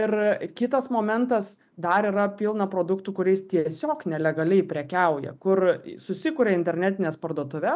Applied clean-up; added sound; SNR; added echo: none; none; none; none.